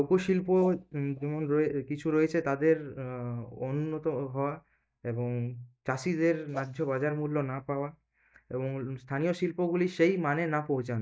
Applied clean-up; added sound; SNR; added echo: neural mask model DeepFilterNet 3.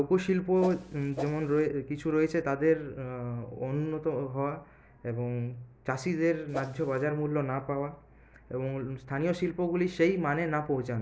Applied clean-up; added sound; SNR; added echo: none; Whoosh, swoosh, swish; 11 dB; none.